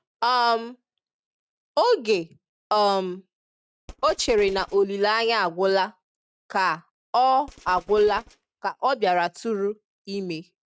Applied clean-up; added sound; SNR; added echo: neural mask model RNNoise.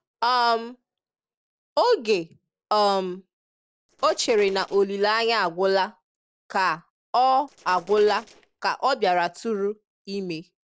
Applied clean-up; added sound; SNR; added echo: neural separator model SepFormer DNS4.